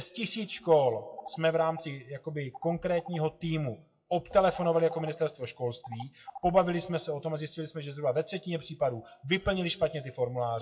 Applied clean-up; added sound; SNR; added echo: classical method WPE with log-MMSE.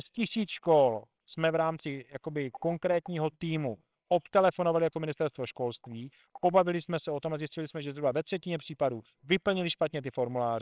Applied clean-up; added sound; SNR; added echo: neural separator model SepFormer WHAMR!.